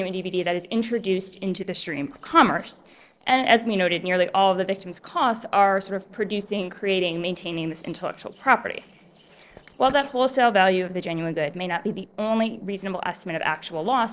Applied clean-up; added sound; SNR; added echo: neural separator model SepFormer DNS4.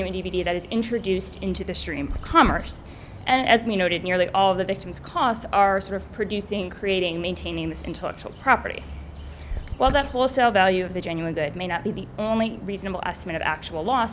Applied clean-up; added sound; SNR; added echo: none; Bird; 13 dB; none.